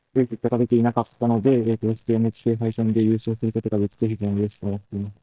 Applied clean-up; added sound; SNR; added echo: neural mask model DeepFilterNet 3.